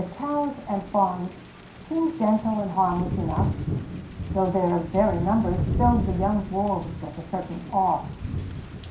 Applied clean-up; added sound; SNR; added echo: none; Thunder / Rain; 5 dB; reverberation time 0.5 s.